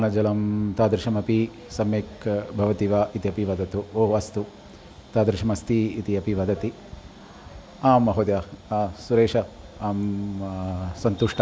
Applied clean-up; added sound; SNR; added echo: none; none; none; none.